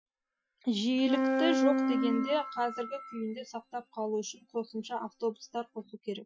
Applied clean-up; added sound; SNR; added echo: classical method Wiener filter.